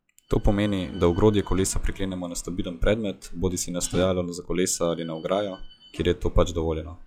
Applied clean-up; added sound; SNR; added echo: classical method log-MMSE.